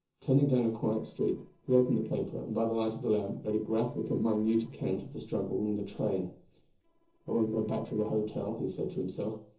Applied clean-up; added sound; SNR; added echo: neural separator model SepFormer DNS4.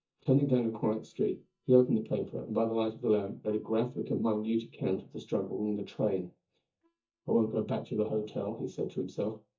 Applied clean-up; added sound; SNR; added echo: neural mask model DeepFilterNet 3.